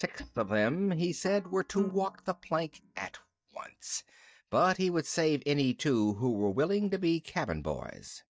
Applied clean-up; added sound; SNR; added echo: neural mask model DeepFilterNet 3.